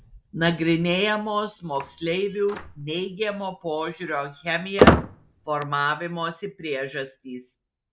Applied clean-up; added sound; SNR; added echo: none; Squeak; -2 dB; none.